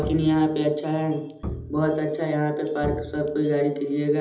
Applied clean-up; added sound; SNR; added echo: none; Bowed string instrument; 13 dB; reverberation time 1.2 s.